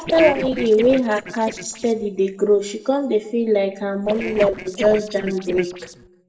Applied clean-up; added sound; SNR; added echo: neural separator model SepFormer DNS4.